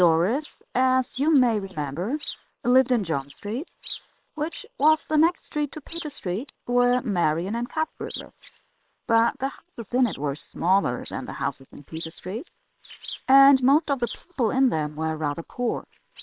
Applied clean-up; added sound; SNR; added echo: neural separator model SepFormer WHAM!.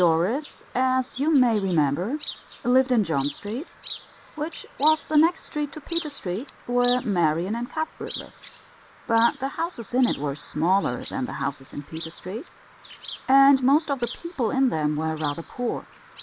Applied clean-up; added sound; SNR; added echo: none; Chirp, tweet; 18 dB; none.